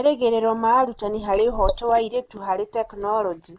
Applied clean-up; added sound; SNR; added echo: neural mask model Resemble Enhance denoiser.